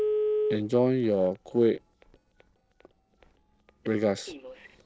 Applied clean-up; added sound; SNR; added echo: neural separator model SepFormer DNS4.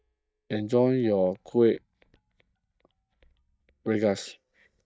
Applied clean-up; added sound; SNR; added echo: neural mask model DeepFilterNet 3.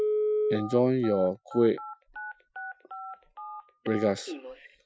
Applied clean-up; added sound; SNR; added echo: classical method Wiener filter.